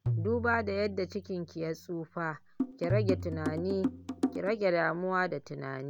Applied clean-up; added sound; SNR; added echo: none; Drum + Tabla; 4 dB; none.